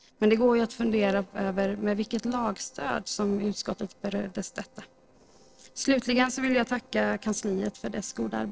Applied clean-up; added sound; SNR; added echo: neural separator model SepFormer DNS4.